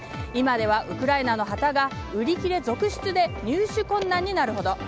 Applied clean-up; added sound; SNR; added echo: none; none; none; none.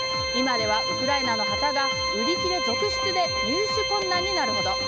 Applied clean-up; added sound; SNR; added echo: none; Organ; -2 dB; none.